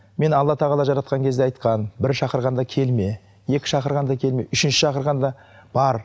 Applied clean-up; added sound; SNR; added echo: none; none; none; none.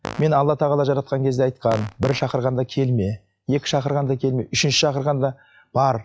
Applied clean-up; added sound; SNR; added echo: classical method log-MMSE.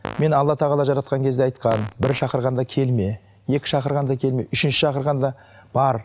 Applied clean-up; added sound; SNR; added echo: none; Fart; 11 dB; none.